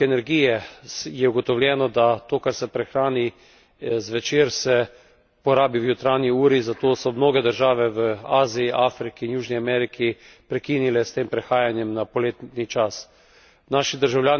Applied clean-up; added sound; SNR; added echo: none; none; none; none.